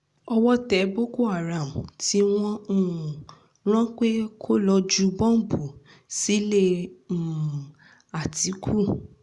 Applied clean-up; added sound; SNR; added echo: none; none; none; none.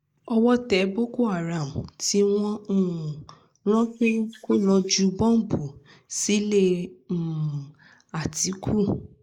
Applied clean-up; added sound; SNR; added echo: neural mask model Resemble Enhance denoiser.